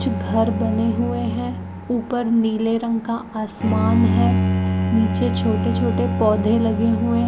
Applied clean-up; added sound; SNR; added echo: none; Bowed string instrument; 1 dB; none.